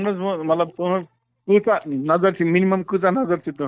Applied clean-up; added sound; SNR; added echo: neural mask model DeepFilterNet 3.